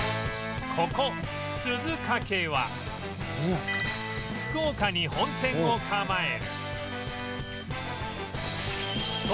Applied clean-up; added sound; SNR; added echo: none; none; none; none.